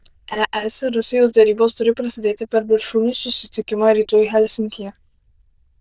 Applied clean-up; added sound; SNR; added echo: neural diffusion model UNIVERSE++.